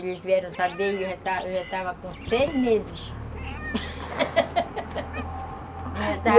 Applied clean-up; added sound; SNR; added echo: none; Meow + Bird; 18 dB; none.